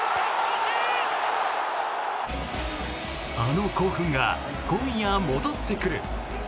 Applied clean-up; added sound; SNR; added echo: none; none; none; none.